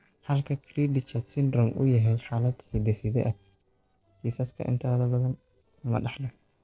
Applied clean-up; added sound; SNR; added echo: neural separator model SepFormer DNS4.